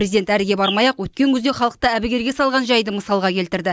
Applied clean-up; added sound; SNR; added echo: none; Bird; 15 dB; none.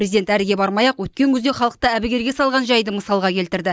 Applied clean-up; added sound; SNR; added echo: neural mask model DeepFilterNet 3.